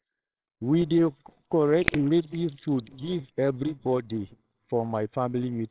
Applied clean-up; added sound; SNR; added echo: neural separator model SepFormer WHAMR!.